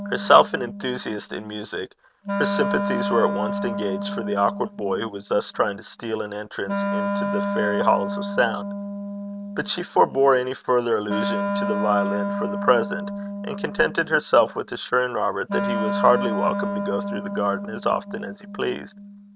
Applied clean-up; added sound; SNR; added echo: neural mask model RNNoise.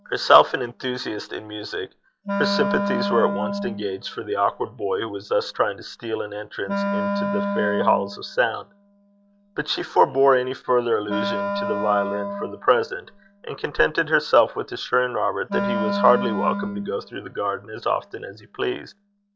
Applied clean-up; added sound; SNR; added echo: classical method log-MMSE.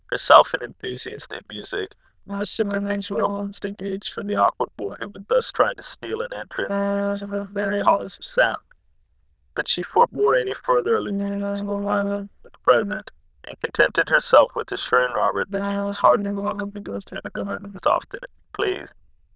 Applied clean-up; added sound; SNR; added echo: neural diffusion model UNIVERSE++.